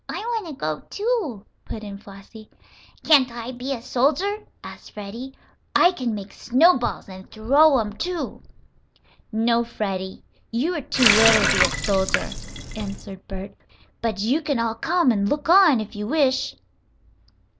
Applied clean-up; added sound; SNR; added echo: none; Water tap, faucet; -1 dB; none.